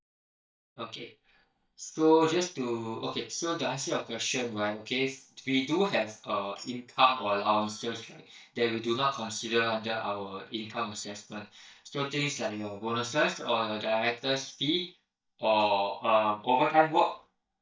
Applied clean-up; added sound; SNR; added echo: neural mask model DeepFilterNet 3.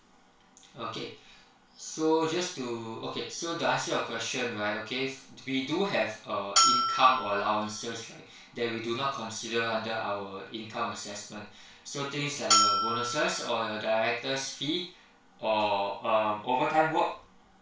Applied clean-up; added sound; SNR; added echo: none; Bell; -2 dB; reverberation time 0.3 s.